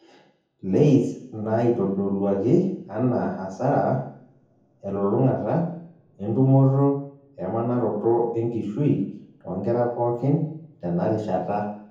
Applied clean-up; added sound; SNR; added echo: none; none; none; reverberation time 0.7 s.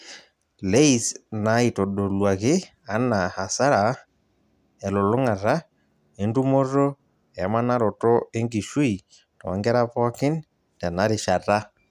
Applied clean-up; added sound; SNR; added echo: none; none; none; none.